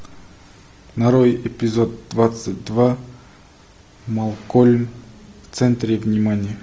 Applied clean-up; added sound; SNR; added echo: none; none; none; none.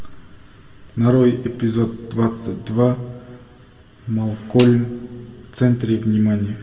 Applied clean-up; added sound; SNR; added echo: none; Snare drum; 16 dB; reverberation time 1.1 s.